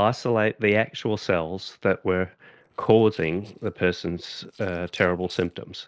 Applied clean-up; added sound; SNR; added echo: neural separator model SepFormer DNS4.